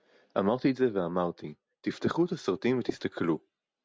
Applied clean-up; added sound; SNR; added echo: none; none; none; none.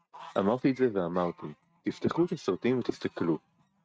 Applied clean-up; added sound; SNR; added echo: neural mask model RNNoise.